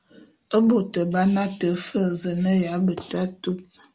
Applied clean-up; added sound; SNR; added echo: none; none; none; none.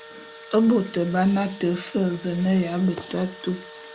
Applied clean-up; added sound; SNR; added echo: none; Engine / Drill; 19 dB; none.